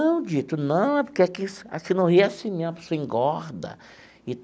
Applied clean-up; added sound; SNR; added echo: none; none; none; none.